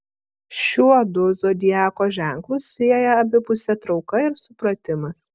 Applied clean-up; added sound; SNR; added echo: none; none; none; none.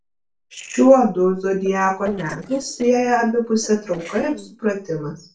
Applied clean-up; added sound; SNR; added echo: neural separator model SepFormer DNS4.